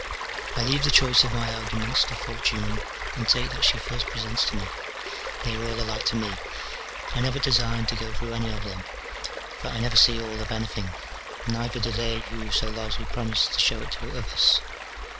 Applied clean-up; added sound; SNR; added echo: none; Stream; 8 dB; none.